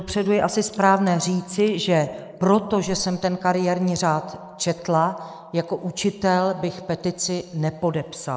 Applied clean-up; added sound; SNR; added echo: neural mask model Resemble Enhance denoiser.